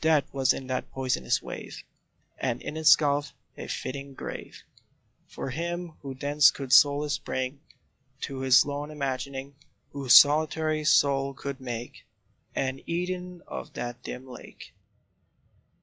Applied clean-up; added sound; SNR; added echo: classical method log-MMSE.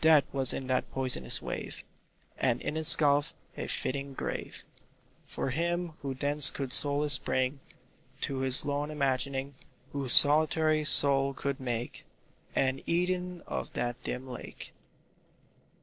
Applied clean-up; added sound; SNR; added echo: neural separator model SepFormer DNS4.